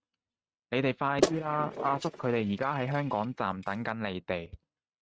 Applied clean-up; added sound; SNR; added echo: neural mask model RNNoise.